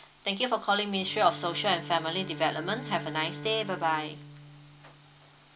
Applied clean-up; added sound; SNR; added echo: none; Bowed string instrument; 13 dB; none.